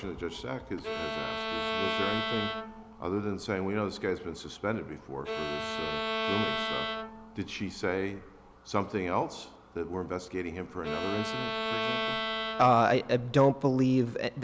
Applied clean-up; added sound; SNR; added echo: none; Bowed string instrument; 4 dB; none.